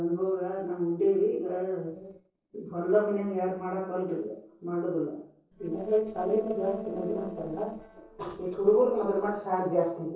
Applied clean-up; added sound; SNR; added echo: neural separator model SepFormer DNS4.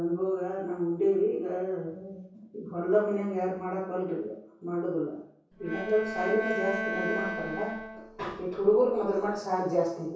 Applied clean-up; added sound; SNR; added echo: none; Bowed string instrument; 6 dB; reverberation time 0.6 s.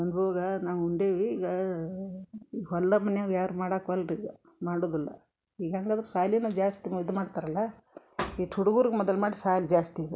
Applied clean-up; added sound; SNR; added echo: none; none; none; none.